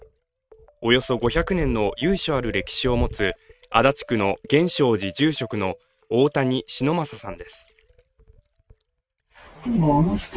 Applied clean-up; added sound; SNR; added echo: neural mask model RNNoise.